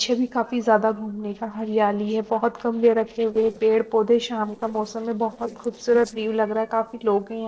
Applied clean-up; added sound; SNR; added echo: neural separator model SepFormer DNS4.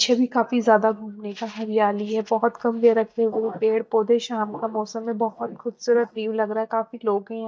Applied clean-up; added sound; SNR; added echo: neural mask model DeepFilterNet 3.